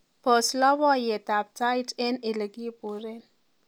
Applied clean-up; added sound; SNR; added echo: none; none; none; none.